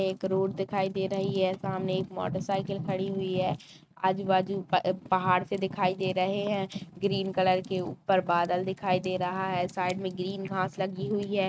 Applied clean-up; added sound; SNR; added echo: neural mask model RNNoise.